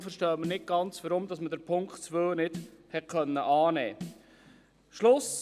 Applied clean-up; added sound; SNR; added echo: none; Snare drum; 18 dB; none.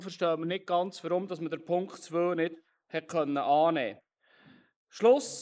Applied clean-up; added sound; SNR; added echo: neural mask model Resemble Enhance denoiser.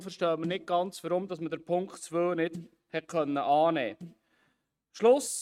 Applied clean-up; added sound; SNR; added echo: neural mask model RNNoise.